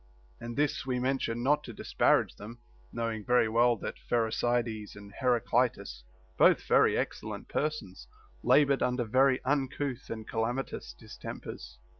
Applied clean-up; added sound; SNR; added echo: none; none; none; none.